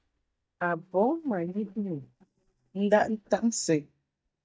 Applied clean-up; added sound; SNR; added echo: neural mask model DeepFilterNet 3.